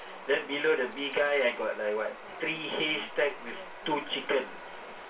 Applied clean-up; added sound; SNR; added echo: none; Bird vocalization, bird call, bird song; 13 dB; reverberation time 0.3 s.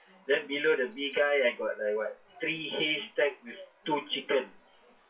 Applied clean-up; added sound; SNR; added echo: classical method WPE with log-MMSE.